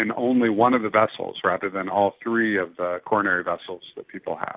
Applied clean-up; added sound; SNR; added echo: none; none; none; none.